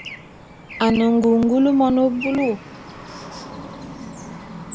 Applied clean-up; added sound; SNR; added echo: none; Traffic noise, roadway noise / Bird; 15 dB; none.